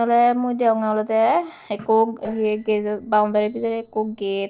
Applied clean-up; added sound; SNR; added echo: neural separator model SepFormer DNS4.